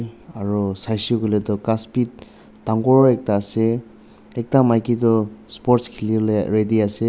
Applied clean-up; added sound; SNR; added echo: none; Brass instrument; 15 dB; none.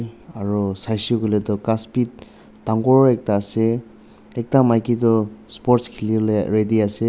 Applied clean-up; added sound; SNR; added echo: none; none; none; none.